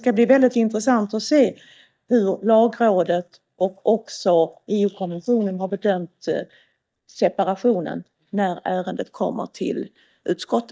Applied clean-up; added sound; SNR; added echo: neural mask model DeepFilterNet 3.